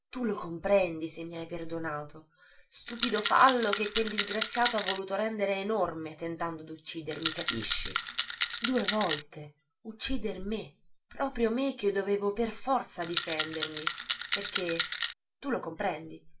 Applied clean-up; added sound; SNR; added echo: none; Rattle; -1 dB; reverberation time 0.2 s.